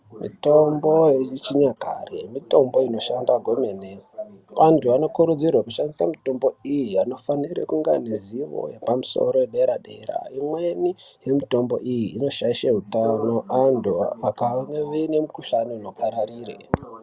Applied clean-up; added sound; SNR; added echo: none; none; none; none.